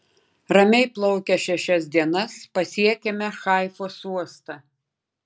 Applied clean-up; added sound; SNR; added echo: none; none; none; none.